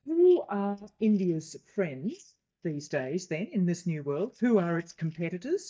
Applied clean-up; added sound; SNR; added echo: neural mask model DeepFilterNet 3.